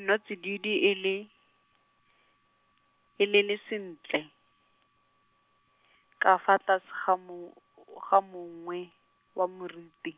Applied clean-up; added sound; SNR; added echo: none; none; none; none.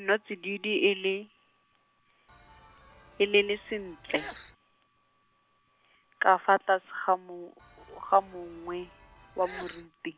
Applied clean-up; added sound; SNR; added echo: none; Sneeze / Church bell; 18 dB; none.